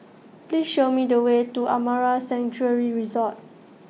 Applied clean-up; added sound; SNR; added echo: none; none; none; none.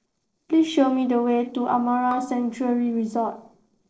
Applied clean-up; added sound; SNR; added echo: neural separator model SepFormer DNS4.